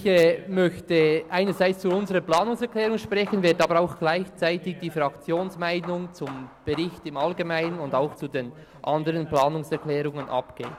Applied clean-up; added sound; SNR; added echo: none; Hammer / Wood; 19 dB; none.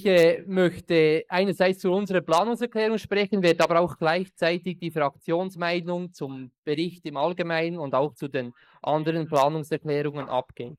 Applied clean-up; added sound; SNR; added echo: neural mask model Resemble Enhance denoiser.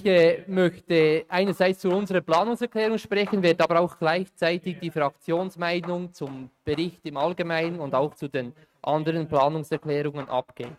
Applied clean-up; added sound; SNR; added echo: neural mask model RNNoise.